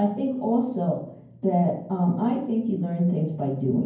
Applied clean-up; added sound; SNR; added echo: none; none; none; reverberation time 0.9 s.